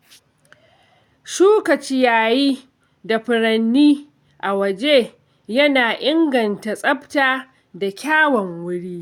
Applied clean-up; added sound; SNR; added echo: none; none; none; none.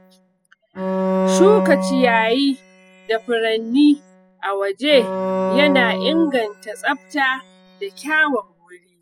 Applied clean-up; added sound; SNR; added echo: classical method spectral subtraction.